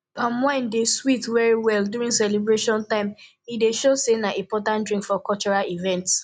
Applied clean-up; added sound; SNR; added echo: none; none; none; none.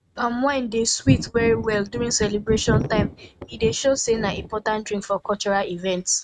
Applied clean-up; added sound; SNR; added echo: neural mask model RNNoise.